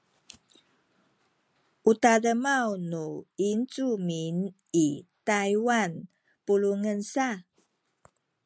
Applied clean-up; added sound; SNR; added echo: none; none; none; none.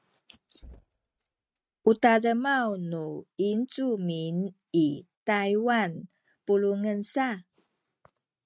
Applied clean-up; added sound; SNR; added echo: neural mask model RNNoise.